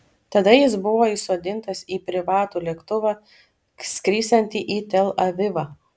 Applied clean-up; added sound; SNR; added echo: none; none; none; none.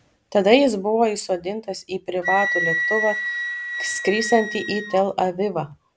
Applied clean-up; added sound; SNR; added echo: none; Wind instrument, woodwind instrument; 6 dB; none.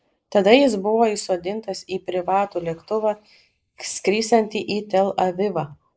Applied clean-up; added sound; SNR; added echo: neural mask model Resemble Enhance denoiser.